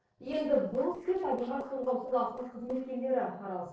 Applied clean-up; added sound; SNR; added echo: neural separator model SepFormer DNS4.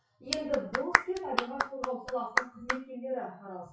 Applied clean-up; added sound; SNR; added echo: classical method WPE with log-MMSE.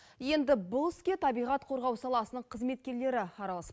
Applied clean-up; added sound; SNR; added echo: none; none; none; none.